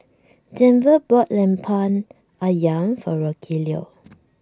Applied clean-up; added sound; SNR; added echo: none; none; none; none.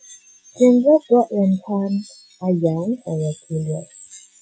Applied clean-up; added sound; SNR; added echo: classical method Wiener filter.